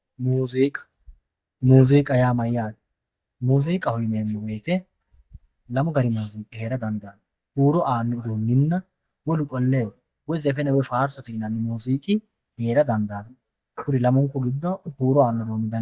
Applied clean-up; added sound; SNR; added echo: neural mask model DeepFilterNet 3.